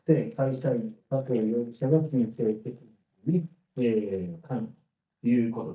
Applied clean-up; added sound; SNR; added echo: neural mask model DeepFilterNet 3.